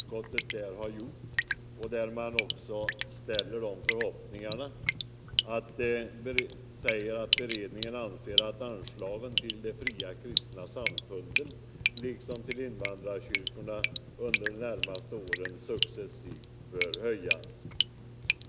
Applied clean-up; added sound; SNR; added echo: none; Drip; -3 dB; none.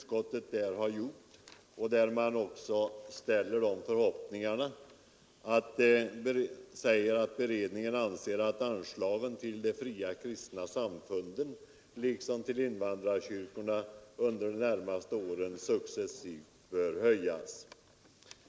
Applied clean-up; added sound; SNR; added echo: none; none; none; none.